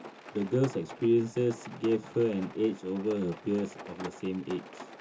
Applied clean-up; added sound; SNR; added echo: none; Rain; 15 dB; reverberation time 0.2 s.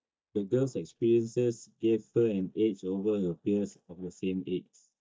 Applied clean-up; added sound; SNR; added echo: neural mask model DeepFilterNet 3.